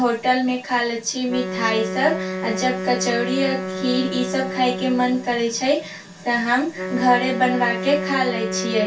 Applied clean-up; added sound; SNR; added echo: none; Wind instrument, woodwind instrument; 7 dB; reverberation time 0.2 s.